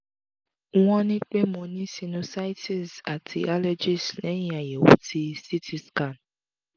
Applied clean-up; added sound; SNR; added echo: none; none; none; none.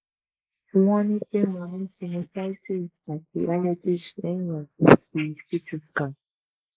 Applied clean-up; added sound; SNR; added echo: neural mask model Resemble Enhance denoiser.